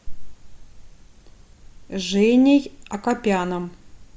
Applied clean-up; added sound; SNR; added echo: none; none; none; none.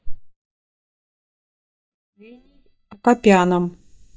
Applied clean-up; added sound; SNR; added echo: neural mask model DeepFilterNet 3.